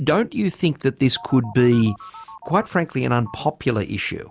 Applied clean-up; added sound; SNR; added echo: none; Telephone; 20 dB; none.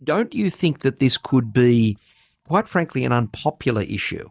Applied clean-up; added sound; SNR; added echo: neural mask model DeepFilterNet 3.